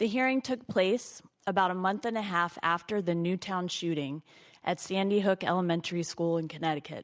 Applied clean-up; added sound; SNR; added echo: none; none; none; none.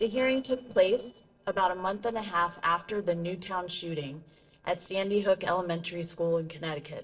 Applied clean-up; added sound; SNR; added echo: neural separator model SepFormer DNS4.